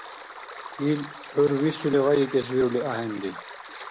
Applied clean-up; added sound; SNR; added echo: none; Stream; 15 dB; none.